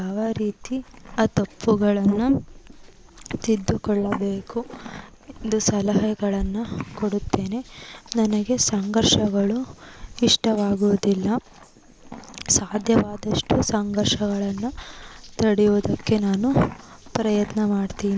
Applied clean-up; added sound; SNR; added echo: neural mask model Resemble Enhance denoiser.